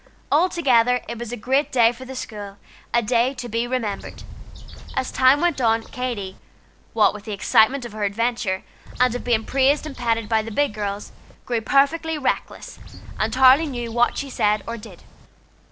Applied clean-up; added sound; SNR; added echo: none; Bird; 13 dB; none.